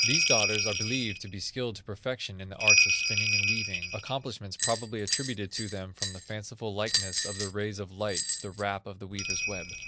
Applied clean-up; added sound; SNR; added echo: none; Bell; -4 dB; none.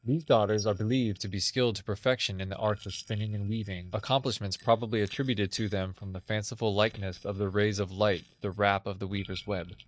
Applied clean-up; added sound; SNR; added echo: neural mask model DeepFilterNet 3.